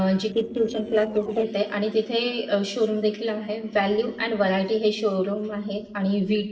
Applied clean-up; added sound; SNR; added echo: neural separator model SepFormer DNS4.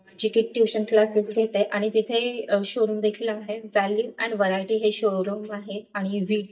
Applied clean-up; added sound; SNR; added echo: neural mask model DeepFilterNet 3.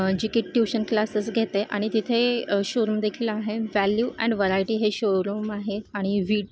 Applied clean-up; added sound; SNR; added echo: none; none; none; none.